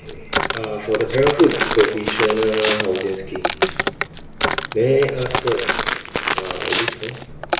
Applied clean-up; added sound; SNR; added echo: none; Walk, footsteps; 2 dB; reverberation time 1.3 s.